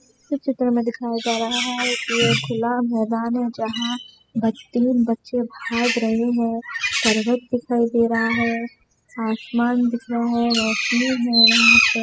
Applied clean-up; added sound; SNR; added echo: classical method spectral subtraction.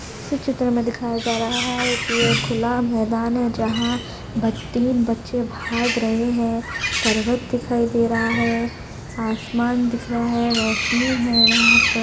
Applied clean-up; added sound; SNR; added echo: none; Bird; 3 dB; none.